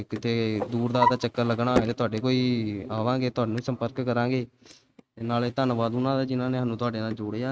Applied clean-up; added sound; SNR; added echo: neural mask model RNNoise.